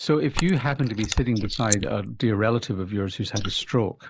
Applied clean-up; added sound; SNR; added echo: neural mask model Resemble Enhance denoiser.